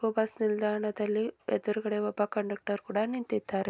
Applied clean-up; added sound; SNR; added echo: none; none; none; none.